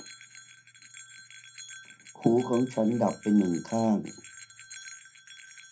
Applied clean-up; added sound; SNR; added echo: none; Bell; 18 dB; reverberation time 0.2 s.